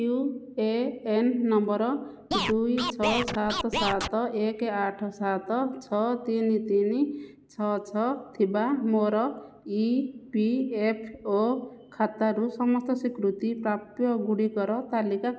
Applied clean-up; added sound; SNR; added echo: none; Scratching (performance technique); 4 dB; none.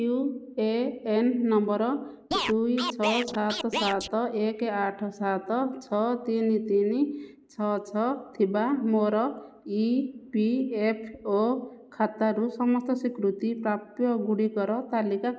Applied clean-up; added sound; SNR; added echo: neural mask model Resemble Enhance denoiser.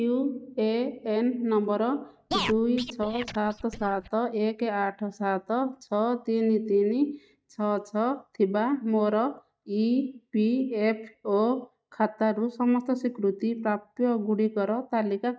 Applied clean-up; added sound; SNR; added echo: neural mask model DeepFilterNet 3.